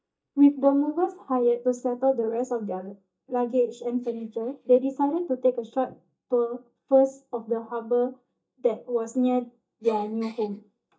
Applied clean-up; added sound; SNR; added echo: neural mask model DeepFilterNet 3.